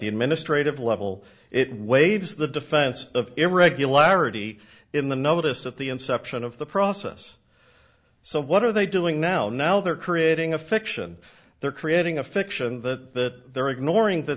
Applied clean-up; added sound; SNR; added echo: none; none; none; none.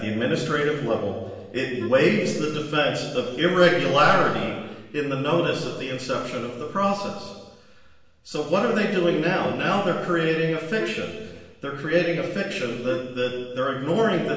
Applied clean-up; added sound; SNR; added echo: none; Wind instrument, woodwind instrument; 13 dB; reverberation time 1.3 s.